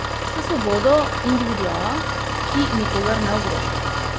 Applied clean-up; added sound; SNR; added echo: none; Engine; 0 dB; none.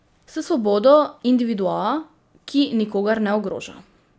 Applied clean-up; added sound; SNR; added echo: none; none; none; none.